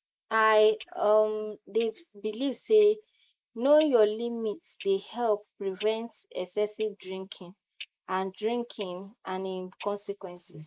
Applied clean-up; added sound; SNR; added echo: neural mask model Resemble Enhance denoiser.